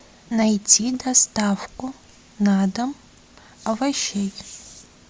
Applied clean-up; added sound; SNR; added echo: none; none; none; none.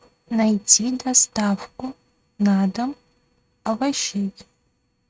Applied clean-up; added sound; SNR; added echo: neural mask model RNNoise.